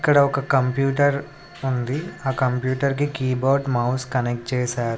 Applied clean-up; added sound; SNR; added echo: none; none; none; none.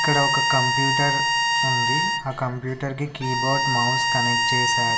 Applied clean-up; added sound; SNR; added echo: none; Bowed string instrument; -4 dB; reverberation time 1.3 s.